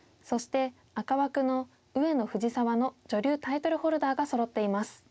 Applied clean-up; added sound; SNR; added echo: none; none; none; none.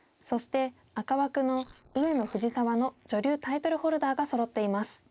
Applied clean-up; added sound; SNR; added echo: neural mask model Resemble Enhance denoiser.